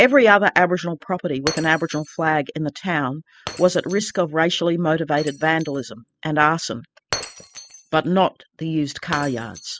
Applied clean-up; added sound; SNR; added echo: classical method spectral subtraction.